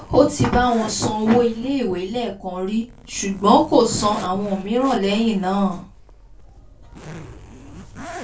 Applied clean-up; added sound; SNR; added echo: none; Zipper (clothing); 17 dB; reverberation time 0.2 s.